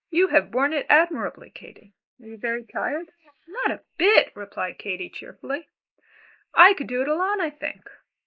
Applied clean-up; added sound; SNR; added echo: neural mask model Resemble Enhance denoiser.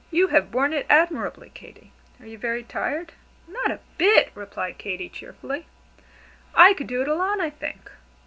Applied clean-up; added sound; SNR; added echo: none; none; none; none.